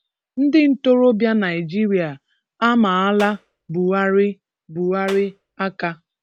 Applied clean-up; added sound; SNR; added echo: none; Clapping; 18 dB; none.